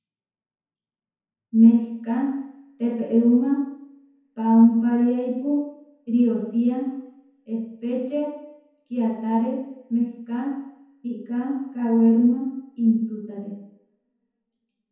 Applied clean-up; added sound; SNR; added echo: none; none; none; reverberation time 0.9 s.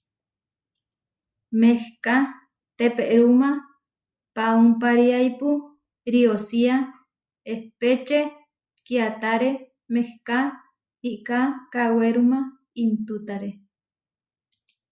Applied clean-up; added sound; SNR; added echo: none; none; none; none.